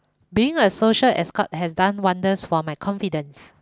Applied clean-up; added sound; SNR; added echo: none; none; none; none.